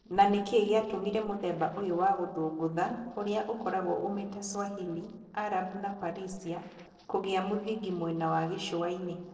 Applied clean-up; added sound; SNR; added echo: neural separator model SepFormer DNS4.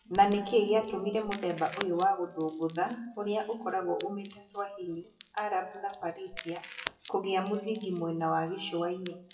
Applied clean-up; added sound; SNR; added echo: classical method WPE with log-MMSE.